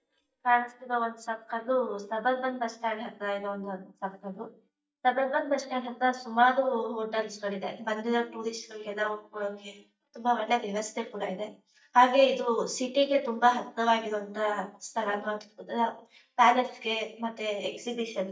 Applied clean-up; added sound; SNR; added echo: neural mask model DeepFilterNet 3.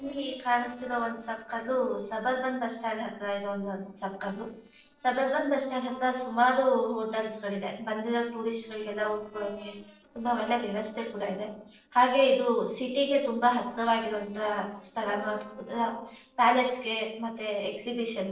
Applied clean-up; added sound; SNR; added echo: neural separator model SepFormer DNS4.